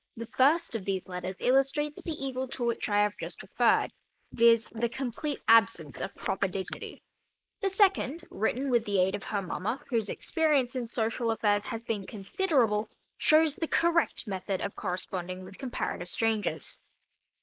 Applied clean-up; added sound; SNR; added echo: neural mask model Resemble Enhance denoiser.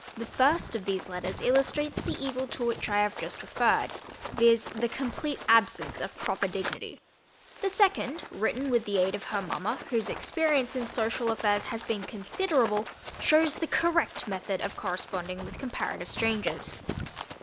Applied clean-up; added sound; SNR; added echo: none; Run; 11 dB; none.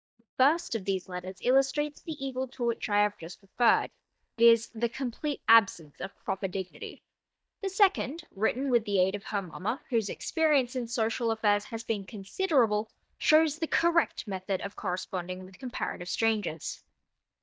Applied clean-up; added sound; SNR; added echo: neural mask model DeepFilterNet 3.